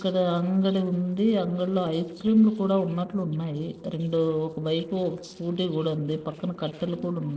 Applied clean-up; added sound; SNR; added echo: neural separator model SepFormer DNS4.